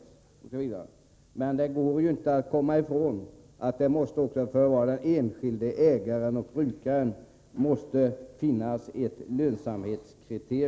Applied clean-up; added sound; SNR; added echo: none; none; none; none.